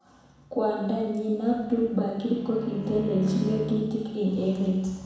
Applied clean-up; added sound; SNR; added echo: none; Bowed string instrument; 11 dB; reverberation time 1.1 s.